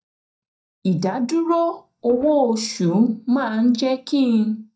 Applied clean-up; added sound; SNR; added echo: neural mask model DeepFilterNet 3.